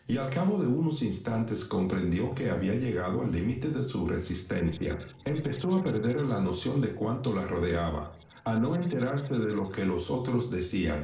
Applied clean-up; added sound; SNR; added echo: neural separator model SepFormer DNS4.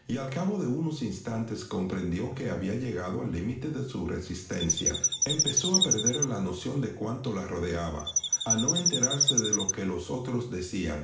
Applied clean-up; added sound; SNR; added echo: none; Chirp, tweet; -4 dB; reverberation time 0.6 s.